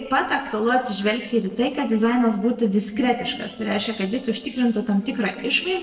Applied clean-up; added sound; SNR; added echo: neural separator model SepFormer DNS4.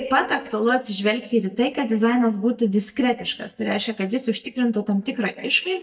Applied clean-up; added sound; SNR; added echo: neural mask model DeepFilterNet 3.